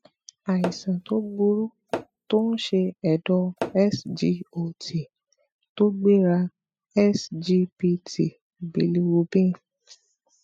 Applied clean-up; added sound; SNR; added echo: classical method spectral subtraction.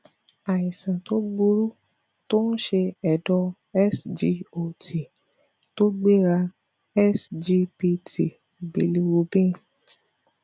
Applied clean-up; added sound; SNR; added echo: none; none; none; none.